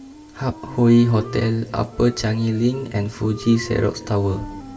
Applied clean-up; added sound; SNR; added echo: none; Wind instrument, woodwind instrument; 18 dB; reverberation time 2.5 s.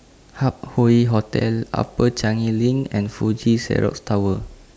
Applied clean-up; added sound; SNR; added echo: none; none; none; none.